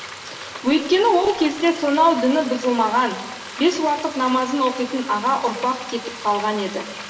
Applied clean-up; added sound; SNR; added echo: none; Frying (food); 14 dB; reverberation time 1.2 s.